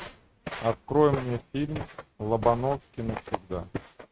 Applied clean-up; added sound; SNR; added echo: neural mask model RNNoise.